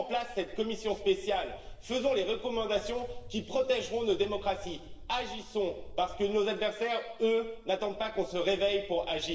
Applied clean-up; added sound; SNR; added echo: none; Walk, footsteps; 15 dB; reverberation time 1.1 s.